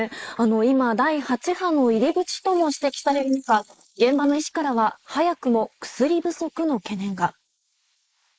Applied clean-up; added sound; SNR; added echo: neural mask model Resemble Enhance denoiser.